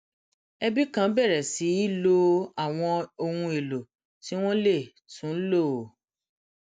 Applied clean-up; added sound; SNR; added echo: none; none; none; none.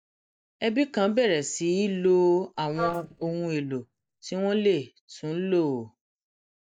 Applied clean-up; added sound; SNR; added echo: neural mask model DeepFilterNet 3.